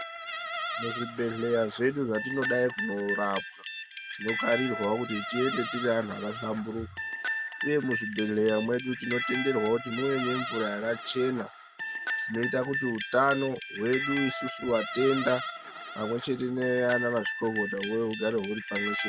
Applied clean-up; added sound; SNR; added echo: none; Guitar; 6 dB; none.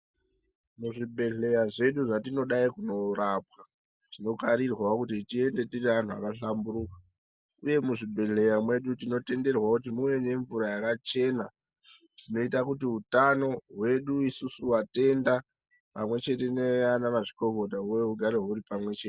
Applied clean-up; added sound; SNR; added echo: none; none; none; none.